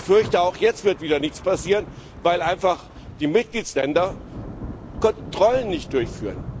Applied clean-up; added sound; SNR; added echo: none; Thunder / Rain; 14 dB; none.